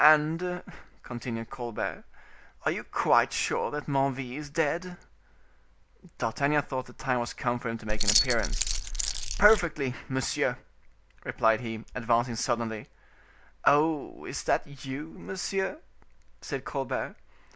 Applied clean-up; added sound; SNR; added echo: none; Keys jangling; -4 dB; none.